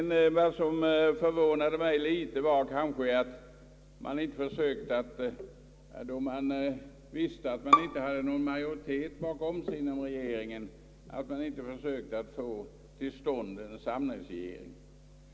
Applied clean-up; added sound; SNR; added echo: none; Bowed string instrument; 0 dB; none.